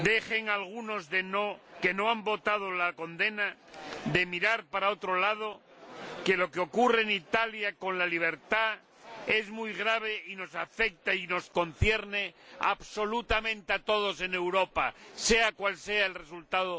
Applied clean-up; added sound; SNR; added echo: none; none; none; none.